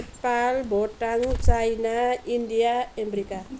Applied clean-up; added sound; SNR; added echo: none; Bird; 4 dB; none.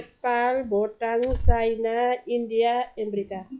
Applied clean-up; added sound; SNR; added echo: classical method log-MMSE.